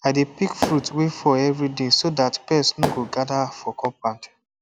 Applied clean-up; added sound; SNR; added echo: none; Fireworks; 7 dB; none.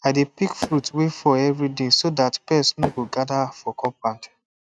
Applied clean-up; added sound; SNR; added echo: neural mask model RNNoise.